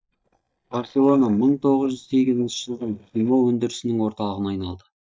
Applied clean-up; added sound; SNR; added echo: neural mask model DeepFilterNet 3.